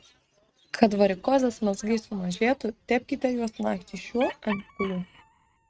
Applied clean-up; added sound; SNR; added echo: neural mask model RNNoise.